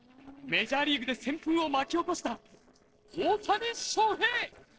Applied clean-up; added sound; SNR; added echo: neural separator model SepFormer DNS4.